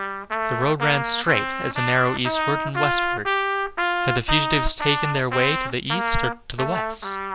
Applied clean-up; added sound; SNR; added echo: none; Trumpet; 2 dB; none.